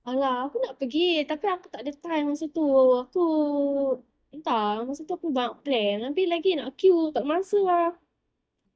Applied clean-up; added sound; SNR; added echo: neural mask model DeepFilterNet 3.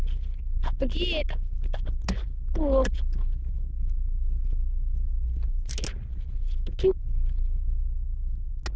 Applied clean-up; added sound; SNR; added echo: neural diffusion model UNIVERSE++.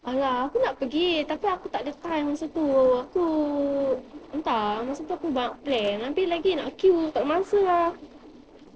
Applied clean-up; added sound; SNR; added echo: neural separator model SepFormer DNS4.